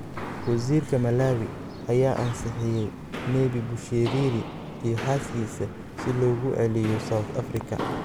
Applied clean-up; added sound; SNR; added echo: none; Walk, footsteps; 8 dB; none.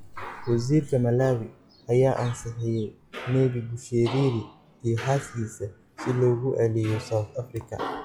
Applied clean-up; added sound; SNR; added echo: classical method log-MMSE.